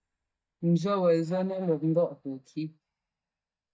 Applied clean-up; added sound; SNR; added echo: neural mask model DeepFilterNet 3.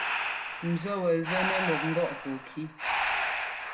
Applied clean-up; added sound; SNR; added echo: none; Breathing; 0 dB; reverberation time 0.4 s.